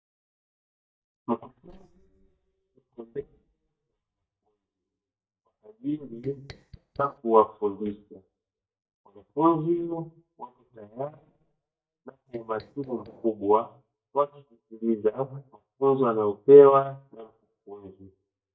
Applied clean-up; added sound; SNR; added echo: neural mask model DeepFilterNet 3.